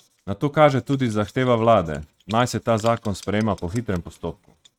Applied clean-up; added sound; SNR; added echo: neural mask model RNNoise.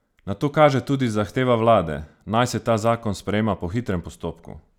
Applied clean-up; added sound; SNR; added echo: none; none; none; none.